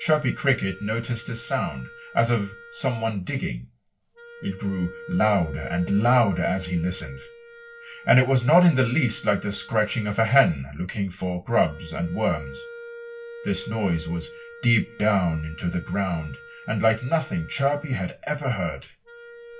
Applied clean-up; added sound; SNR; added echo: none; Wind instrument, woodwind instrument; 18 dB; reverberation time 0.2 s.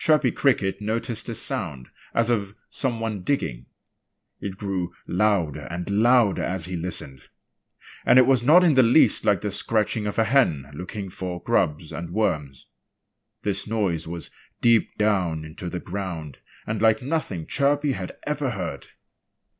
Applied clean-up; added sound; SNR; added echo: none; none; none; none.